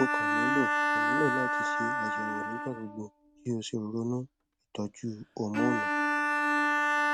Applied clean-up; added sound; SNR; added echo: neural mask model RNNoise.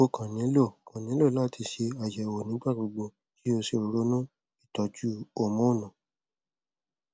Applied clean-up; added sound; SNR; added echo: none; none; none; none.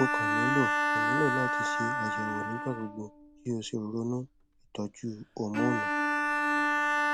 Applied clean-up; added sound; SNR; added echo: none; Bowed string instrument; -4 dB; none.